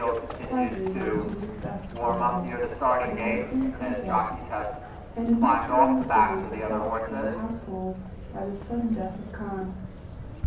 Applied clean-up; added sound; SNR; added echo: none; Livestock, farm animals, working animals; -2 dB; reverberation time 0.6 s.